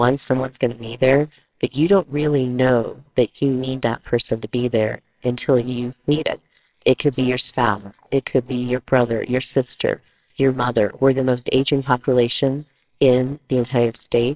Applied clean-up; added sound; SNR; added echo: neural separator model SepFormer WHAMR!.